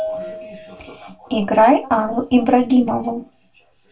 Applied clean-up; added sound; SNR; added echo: none; Bell / Percussion; 16 dB; reverberation time 0.2 s.